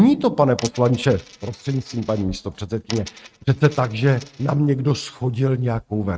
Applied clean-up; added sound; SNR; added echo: neural mask model RNNoise.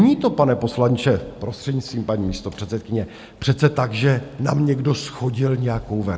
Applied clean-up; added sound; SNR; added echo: none; none; none; none.